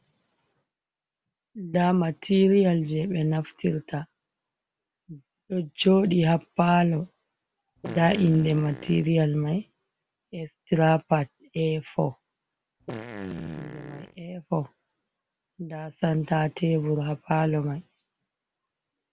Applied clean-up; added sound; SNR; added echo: none; Fart; 11 dB; none.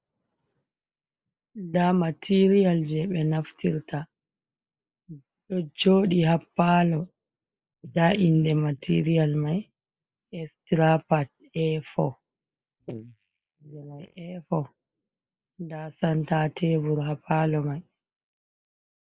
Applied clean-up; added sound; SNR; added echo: neural mask model Resemble Enhance denoiser.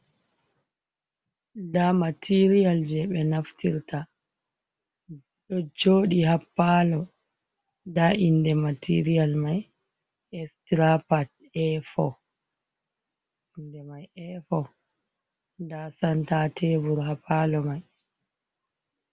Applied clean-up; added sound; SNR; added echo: none; none; none; none.